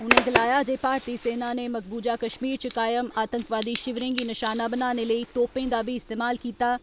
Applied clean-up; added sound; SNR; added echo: none; Zipper (clothing); 6 dB; none.